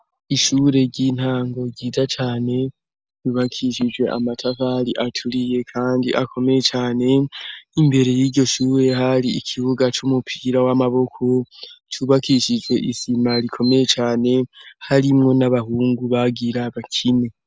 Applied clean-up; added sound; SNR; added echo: none; none; none; none.